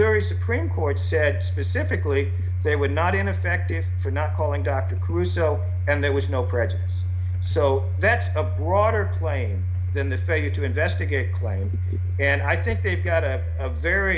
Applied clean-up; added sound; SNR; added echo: none; Domestic sounds, home sounds; -2 dB; none.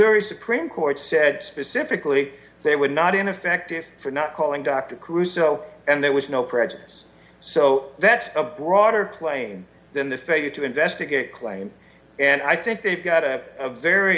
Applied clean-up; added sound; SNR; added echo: none; none; none; none.